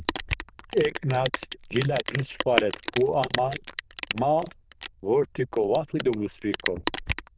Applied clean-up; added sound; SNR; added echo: neural diffusion model UNIVERSE++.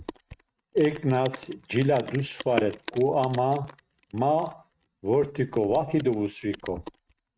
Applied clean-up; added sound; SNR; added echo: neural mask model RNNoise.